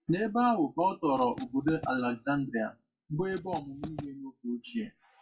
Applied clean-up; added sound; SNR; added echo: classical method WPE with log-MMSE.